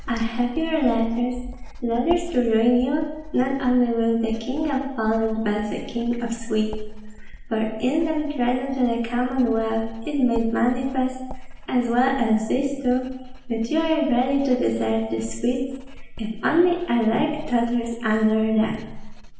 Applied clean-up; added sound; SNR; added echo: none; Writing; 12 dB; reverberation time 0.9 s.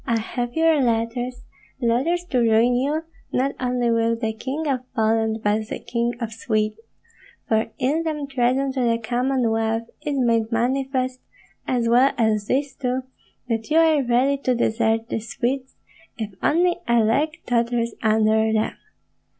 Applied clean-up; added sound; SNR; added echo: none; none; none; none.